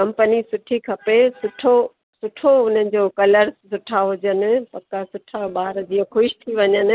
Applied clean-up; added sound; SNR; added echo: none; none; none; none.